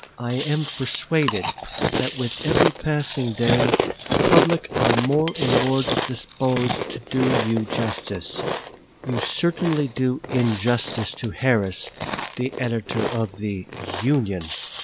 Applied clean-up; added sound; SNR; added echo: none; Chewing, mastication; 2 dB; none.